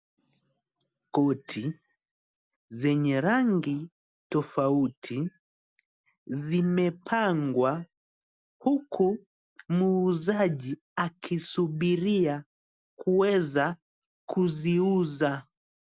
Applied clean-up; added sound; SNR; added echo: none; none; none; none.